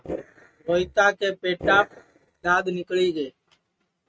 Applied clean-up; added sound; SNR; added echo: neural mask model RNNoise.